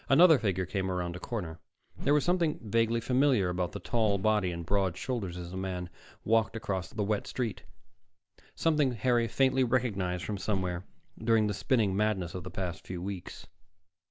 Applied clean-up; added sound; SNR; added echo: none; Whoosh, swoosh, swish; 11 dB; none.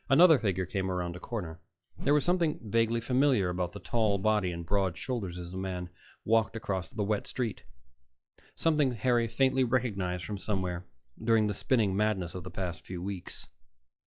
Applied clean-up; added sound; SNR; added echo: classical method log-MMSE.